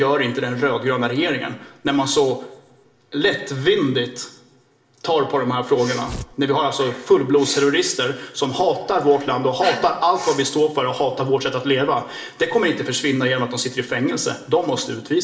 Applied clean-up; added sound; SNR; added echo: none; Tearing; 12 dB; reverberation time 0.6 s.